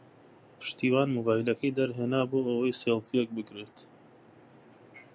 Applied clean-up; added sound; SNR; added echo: none; none; none; none.